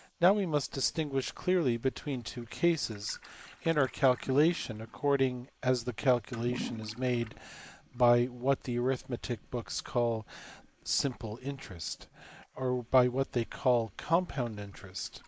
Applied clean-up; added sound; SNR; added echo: neural mask model Resemble Enhance denoiser.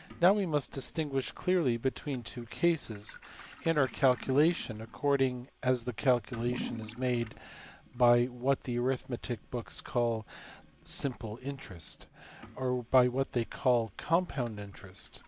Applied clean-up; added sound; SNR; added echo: none; Toilet flush / Liquid; 20 dB; none.